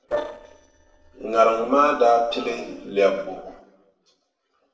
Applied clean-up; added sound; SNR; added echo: neural separator model SepFormer DNS4.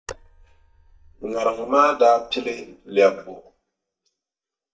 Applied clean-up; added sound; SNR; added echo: neural mask model DeepFilterNet 3.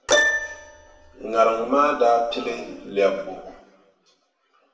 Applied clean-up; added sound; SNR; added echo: none; Keyboard (musical); 4 dB; reverberation time 0.9 s.